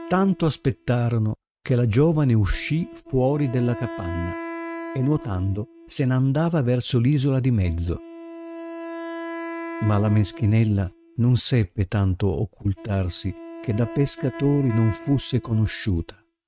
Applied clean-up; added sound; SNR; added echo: neural mask model RNNoise.